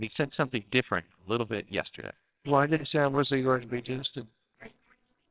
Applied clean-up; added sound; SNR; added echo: neural separator model SepFormer WHAMR!.